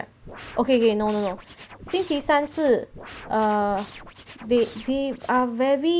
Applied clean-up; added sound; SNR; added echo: none; Scratching (performance technique); 18 dB; none.